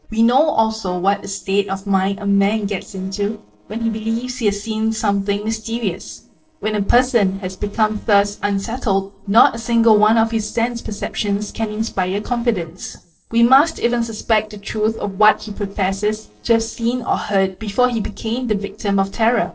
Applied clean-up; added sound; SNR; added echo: neural separator model SepFormer DNS4.